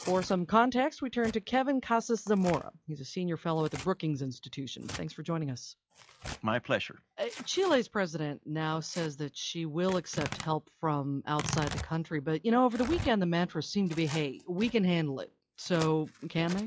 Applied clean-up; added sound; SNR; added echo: classical method log-MMSE.